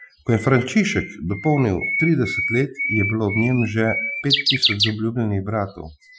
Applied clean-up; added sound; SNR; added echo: classical method Wiener filter.